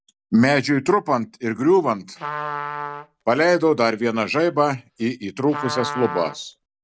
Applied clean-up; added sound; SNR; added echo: none; Trumpet; 12 dB; none.